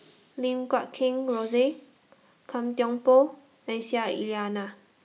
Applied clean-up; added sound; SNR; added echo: none; none; none; none.